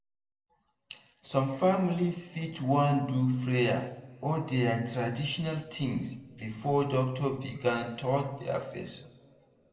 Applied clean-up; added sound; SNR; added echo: none; none; none; reverberation time 1.3 s.